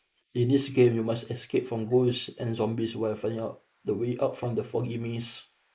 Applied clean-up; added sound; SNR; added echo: neural mask model Resemble Enhance denoiser.